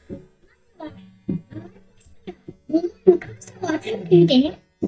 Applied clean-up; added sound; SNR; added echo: neural mask model DeepFilterNet 3.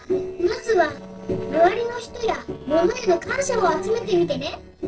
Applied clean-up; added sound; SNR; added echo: neural separator model SepFormer DNS4.